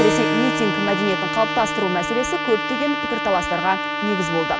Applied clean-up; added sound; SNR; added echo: none; Keyboard (musical) + Trumpet; 1 dB; none.